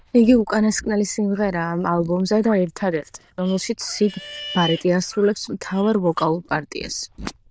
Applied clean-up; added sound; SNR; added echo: neural diffusion model UNIVERSE++.